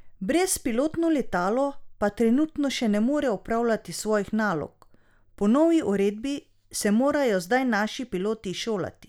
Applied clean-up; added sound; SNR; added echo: none; none; none; none.